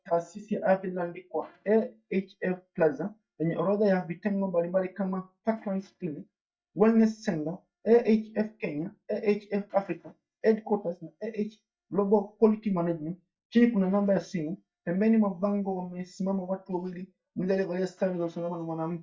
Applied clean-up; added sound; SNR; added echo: neural mask model DeepFilterNet 3.